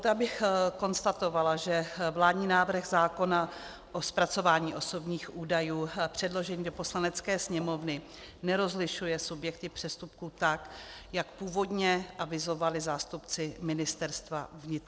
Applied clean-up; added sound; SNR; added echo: none; none; none; none.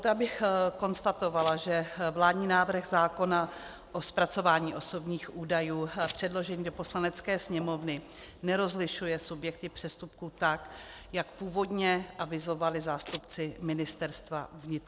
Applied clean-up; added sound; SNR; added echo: none; Domestic sounds, home sounds; 12 dB; none.